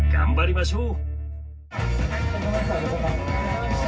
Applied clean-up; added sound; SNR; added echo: none; none; none; reverberation time 0.4 s.